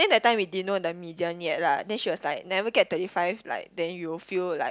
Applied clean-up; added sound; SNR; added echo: none; none; none; none.